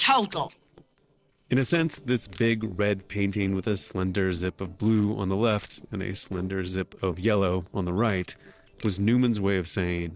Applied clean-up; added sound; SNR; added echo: neural separator model SepFormer DNS4.